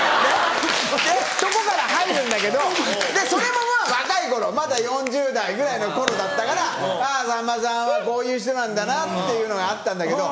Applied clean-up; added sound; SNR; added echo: none; none; none; none.